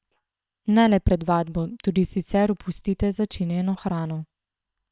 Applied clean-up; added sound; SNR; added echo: neural separator model SepFormer WHAM!.